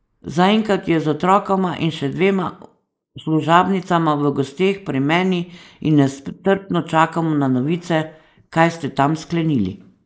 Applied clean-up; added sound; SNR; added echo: neural mask model Resemble Enhance denoiser.